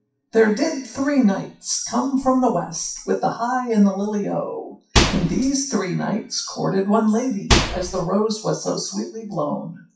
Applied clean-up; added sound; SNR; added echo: classical method WPE with log-MMSE.